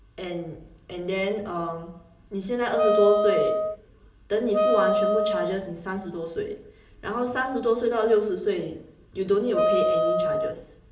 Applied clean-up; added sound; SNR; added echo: none; Wind instrument, woodwind instrument; -3 dB; reverberation time 0.6 s.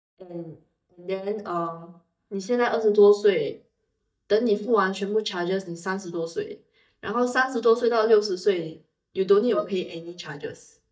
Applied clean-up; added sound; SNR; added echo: neural mask model DeepFilterNet 3.